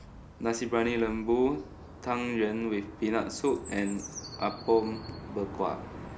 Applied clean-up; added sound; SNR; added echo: none; Chirp, tweet; 13 dB; none.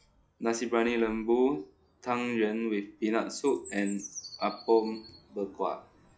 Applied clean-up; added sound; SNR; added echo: classical method log-MMSE.